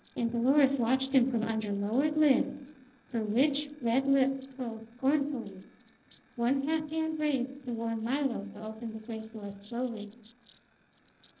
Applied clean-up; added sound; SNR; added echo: neural separator model SepFormer DNS4.